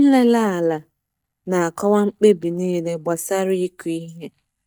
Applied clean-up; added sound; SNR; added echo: neural mask model DeepFilterNet 3.